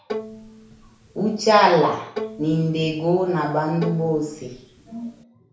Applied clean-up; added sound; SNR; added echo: none; Bowed string instrument; 13 dB; reverberation time 0.6 s.